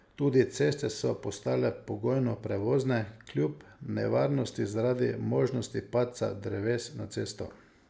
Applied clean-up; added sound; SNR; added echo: none; none; none; none.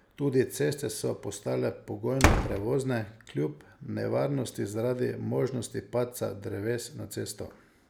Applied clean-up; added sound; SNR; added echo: none; Slam; 1 dB; none.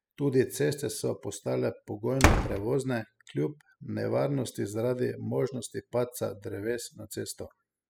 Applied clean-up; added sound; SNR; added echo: classical method spectral subtraction.